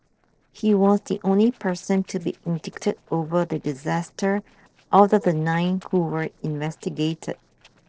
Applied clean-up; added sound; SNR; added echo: neural separator model SepFormer DNS4.